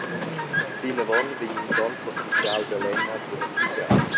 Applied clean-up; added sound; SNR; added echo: none; Chirp, tweet; -5 dB; none.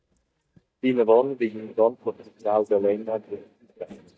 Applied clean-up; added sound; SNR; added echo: neural mask model DeepFilterNet 3.